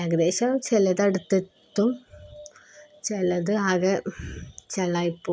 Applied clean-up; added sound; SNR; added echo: none; none; none; none.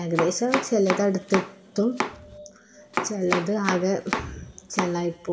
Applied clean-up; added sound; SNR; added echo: none; Domestic sounds, home sounds; 5 dB; reverberation time 2.3 s.